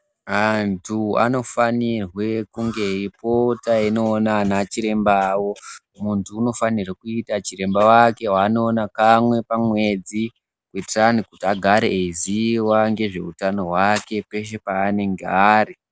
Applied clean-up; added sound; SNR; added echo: none; none; none; none.